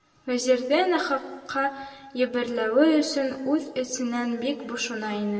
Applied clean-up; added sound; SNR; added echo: none; none; none; reverberation time 1.3 s.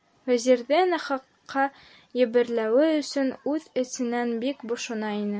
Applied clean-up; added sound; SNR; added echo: none; none; none; none.